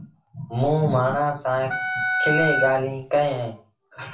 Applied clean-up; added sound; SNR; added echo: none; Wind instrument, woodwind instrument; 2 dB; reverberation time 0.3 s.